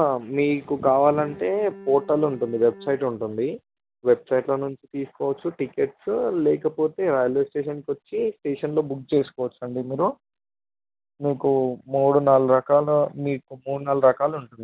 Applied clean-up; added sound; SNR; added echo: none; Bowed string instrument; 20 dB; none.